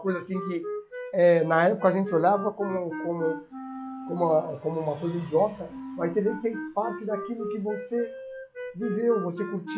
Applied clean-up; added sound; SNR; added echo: classical method log-MMSE.